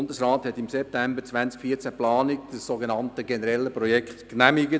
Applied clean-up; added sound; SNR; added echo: none; none; none; none.